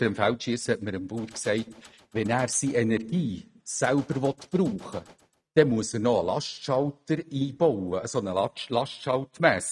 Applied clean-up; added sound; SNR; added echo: neural mask model RNNoise.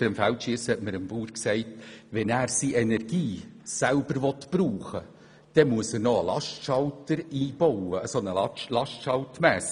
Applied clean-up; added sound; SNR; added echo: none; none; none; none.